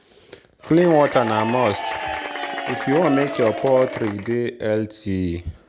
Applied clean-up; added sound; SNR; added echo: none; Applause / Crowd / Cheering; 7 dB; none.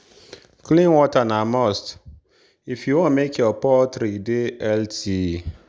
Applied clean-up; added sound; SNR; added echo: none; none; none; none.